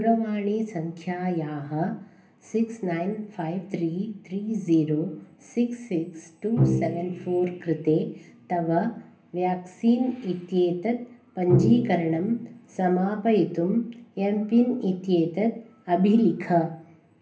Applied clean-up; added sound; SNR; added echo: none; Bowed string instrument; 6 dB; reverberation time 0.3 s.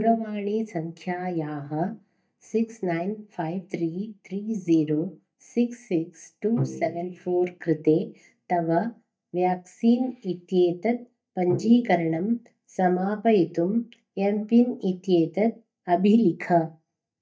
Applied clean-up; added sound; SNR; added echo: neural mask model DeepFilterNet 3.